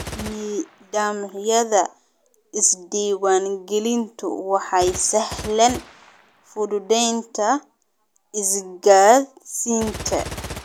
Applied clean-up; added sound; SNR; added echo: none; Gunshot, gunfire; 17 dB; none.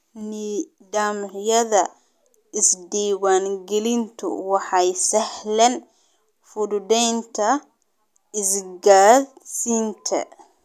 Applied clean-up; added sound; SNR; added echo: none; none; none; none.